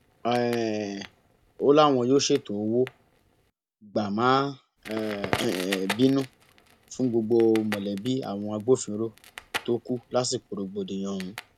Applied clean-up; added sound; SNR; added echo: none; Crackle; 14 dB; none.